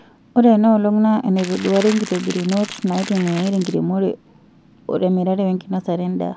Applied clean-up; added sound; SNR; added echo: none; Crackle; 14 dB; none.